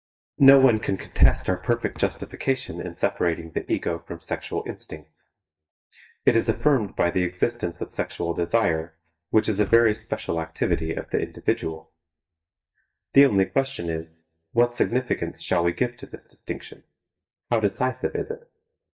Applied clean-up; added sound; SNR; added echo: neural mask model DeepFilterNet 3.